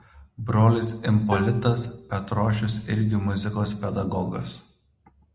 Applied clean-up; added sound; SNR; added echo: none; Plucked string instrument; 12 dB; none.